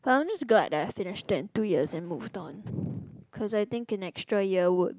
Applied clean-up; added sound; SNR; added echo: none; none; none; none.